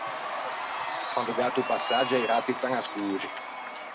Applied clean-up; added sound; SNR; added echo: none; Cheering; 3 dB; reverberation time 0.9 s.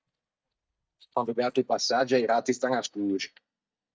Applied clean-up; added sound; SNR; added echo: neural mask model DeepFilterNet 3.